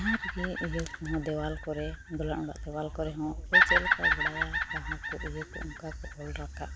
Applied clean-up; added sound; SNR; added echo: none; Bird vocalization, bird call, bird song; -3 dB; none.